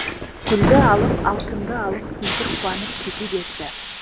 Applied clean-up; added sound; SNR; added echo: none; Thunder + Hiss; 0 dB; none.